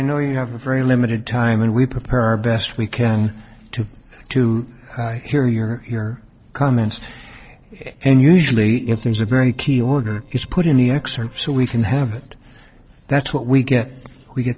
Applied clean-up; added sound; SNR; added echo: neural separator model SepFormer DNS4.